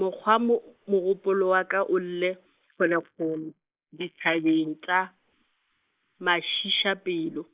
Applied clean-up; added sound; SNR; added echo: neural mask model Resemble Enhance denoiser.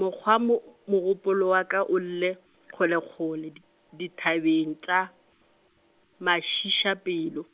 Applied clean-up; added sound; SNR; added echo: none; none; none; none.